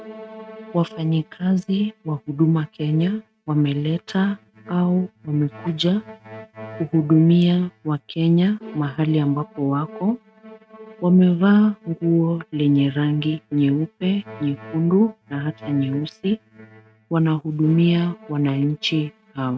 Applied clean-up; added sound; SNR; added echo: neural mask model RNNoise.